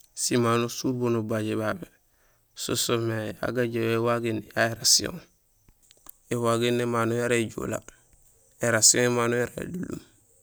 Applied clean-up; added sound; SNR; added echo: none; none; none; none.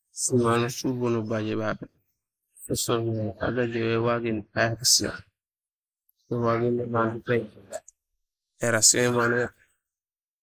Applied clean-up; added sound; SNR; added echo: neural mask model Resemble Enhance denoiser.